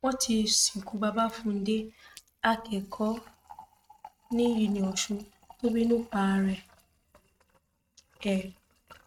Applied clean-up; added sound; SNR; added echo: neural mask model RNNoise.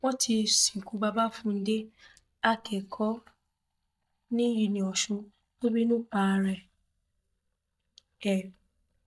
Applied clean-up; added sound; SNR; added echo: neural mask model DeepFilterNet 3.